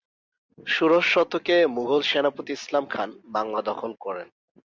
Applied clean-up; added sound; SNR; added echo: none; none; none; none.